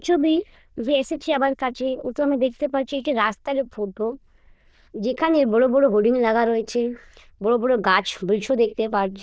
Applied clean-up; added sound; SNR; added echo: neural diffusion model UNIVERSE++.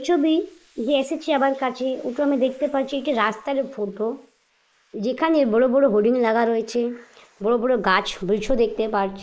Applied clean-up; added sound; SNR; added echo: neural mask model Resemble Enhance denoiser.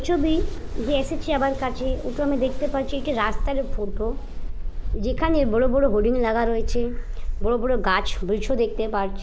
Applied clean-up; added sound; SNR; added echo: none; Mechanical fan; 1 dB; none.